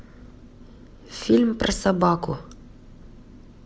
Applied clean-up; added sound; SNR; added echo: none; none; none; none.